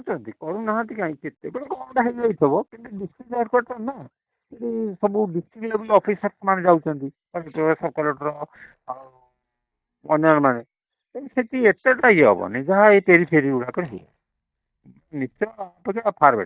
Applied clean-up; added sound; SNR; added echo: neural mask model DeepFilterNet 3.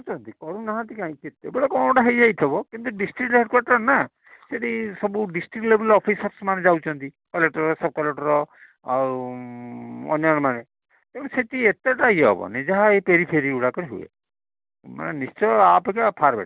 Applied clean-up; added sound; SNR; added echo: none; none; none; none.